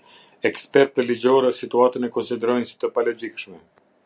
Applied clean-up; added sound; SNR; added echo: none; none; none; none.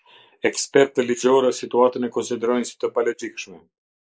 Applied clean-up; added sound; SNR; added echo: neural mask model Resemble Enhance denoiser.